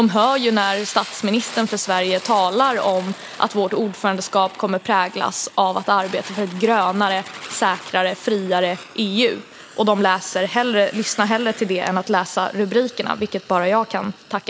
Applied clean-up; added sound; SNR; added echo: none; Fire; 18 dB; none.